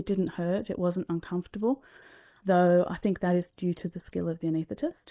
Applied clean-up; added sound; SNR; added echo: neural mask model DeepFilterNet 3.